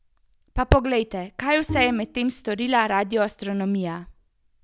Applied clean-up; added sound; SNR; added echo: none; Bowed string instrument; 9 dB; none.